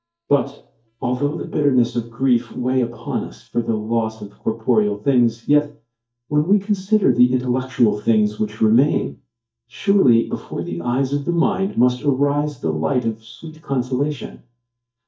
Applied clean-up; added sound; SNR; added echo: neural mask model DeepFilterNet 3.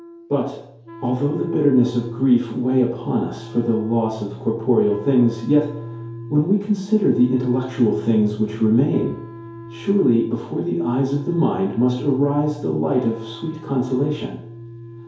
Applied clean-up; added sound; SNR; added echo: none; Wind instrument, woodwind instrument; 19 dB; reverberation time 2.4 s.